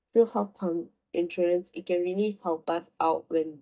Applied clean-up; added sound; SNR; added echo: neural mask model DeepFilterNet 3.